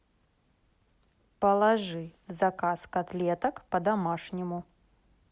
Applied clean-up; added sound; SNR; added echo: none; none; none; none.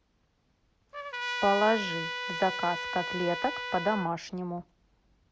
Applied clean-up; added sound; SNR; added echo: none; Trumpet; 4 dB; none.